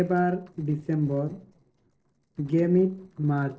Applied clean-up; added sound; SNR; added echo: neural separator model SepFormer DNS4.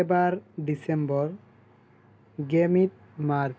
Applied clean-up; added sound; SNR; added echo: none; none; none; none.